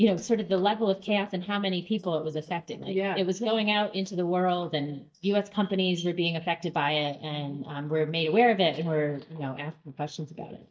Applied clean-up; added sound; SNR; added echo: neural mask model DeepFilterNet 3.